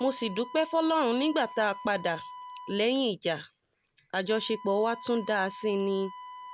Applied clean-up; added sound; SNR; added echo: none; Wind instrument, woodwind instrument; 16 dB; none.